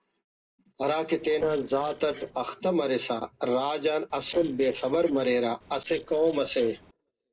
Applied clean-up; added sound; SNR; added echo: neural separator model SepFormer DNS4.